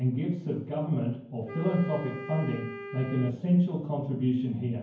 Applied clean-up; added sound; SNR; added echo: none; Wind instrument, woodwind instrument; 13 dB; reverberation time 0.9 s.